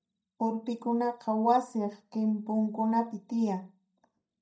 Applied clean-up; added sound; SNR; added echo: neural mask model DeepFilterNet 3.